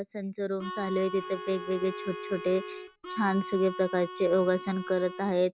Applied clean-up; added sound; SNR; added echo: none; Bowed string instrument + Harmonica; 11 dB; none.